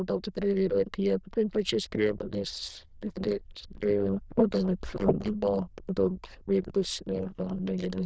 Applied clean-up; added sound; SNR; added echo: neural diffusion model UNIVERSE++.